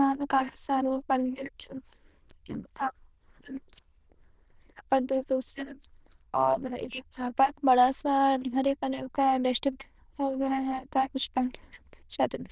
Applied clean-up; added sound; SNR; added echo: neural diffusion model UNIVERSE++.